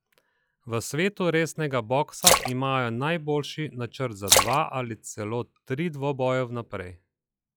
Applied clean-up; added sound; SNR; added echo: classical method log-MMSE.